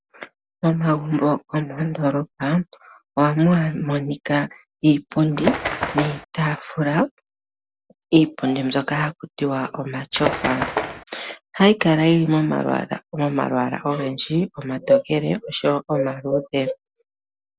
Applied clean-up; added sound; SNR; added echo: none; Bird; 3 dB; none.